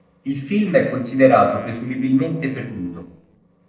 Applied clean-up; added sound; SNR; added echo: neural separator model SepFormer DNS4.